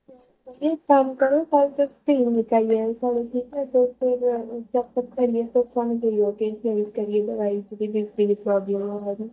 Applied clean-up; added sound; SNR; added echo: neural mask model DeepFilterNet 3.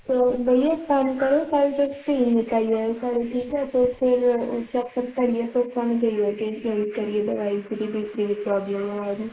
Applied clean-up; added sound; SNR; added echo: neural mask model Resemble Enhance denoiser.